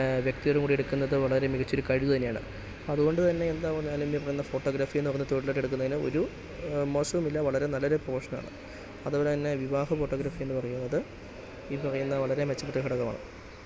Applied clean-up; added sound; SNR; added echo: none; none; none; none.